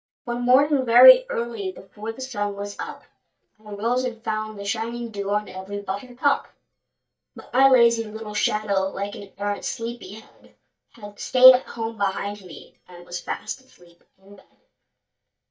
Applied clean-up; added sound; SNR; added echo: neural mask model DeepFilterNet 3.